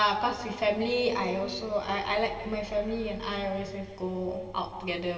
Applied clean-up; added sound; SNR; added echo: none; none; none; reverberation time 2.3 s.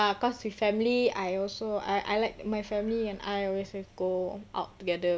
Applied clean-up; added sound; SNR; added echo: none; none; none; none.